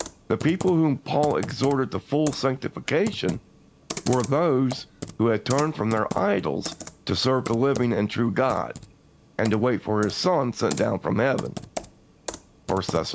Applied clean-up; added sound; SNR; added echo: none; Computer keyboard; 14 dB; none.